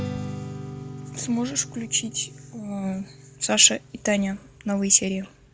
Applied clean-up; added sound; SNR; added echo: none; Strum; 13 dB; none.